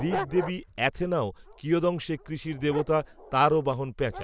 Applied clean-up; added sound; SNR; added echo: none; Dog; 12 dB; none.